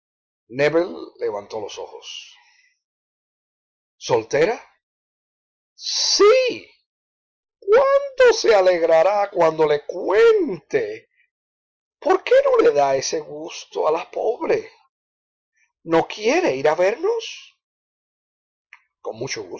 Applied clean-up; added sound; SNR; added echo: neural mask model Resemble Enhance denoiser.